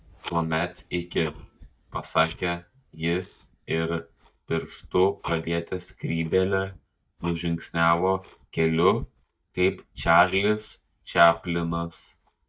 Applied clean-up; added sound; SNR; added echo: neural mask model DeepFilterNet 3.